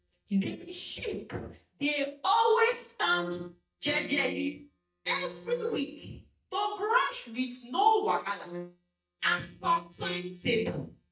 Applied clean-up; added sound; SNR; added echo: neural mask model DeepFilterNet 3.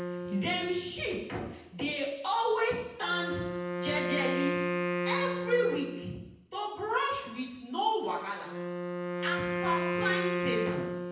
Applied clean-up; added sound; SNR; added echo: none; Wind instrument, woodwind instrument; 2 dB; reverberation time 0.9 s.